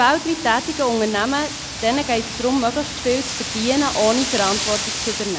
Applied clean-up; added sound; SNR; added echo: none; Wind; 5 dB; none.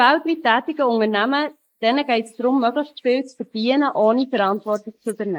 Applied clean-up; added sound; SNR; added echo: neural mask model Resemble Enhance denoiser.